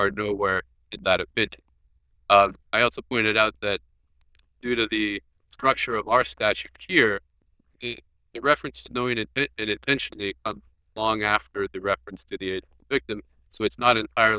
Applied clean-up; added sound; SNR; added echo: neural diffusion model UNIVERSE++.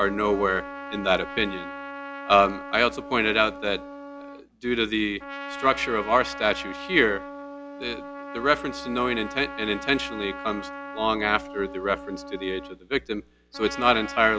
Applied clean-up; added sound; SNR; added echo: none; Trumpet; 12 dB; none.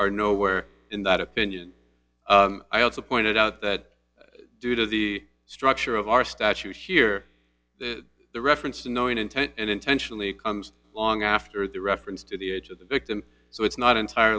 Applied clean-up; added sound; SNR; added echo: none; none; none; none.